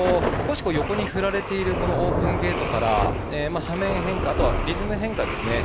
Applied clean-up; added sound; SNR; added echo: none; Thunder / Rain; 1 dB; none.